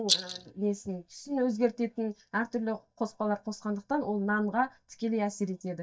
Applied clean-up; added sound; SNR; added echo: neural mask model DeepFilterNet 3.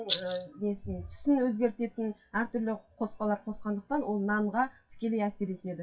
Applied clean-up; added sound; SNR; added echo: classical method WPE with log-MMSE.